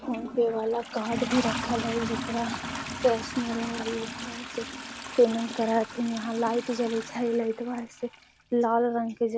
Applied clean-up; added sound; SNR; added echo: none; Toilet flush; 9 dB; none.